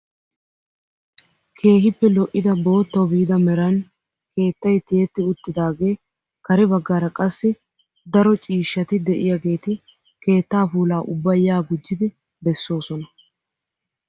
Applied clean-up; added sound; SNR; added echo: none; none; none; none.